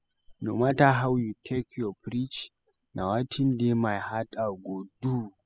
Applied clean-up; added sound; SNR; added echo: classical method spectral subtraction.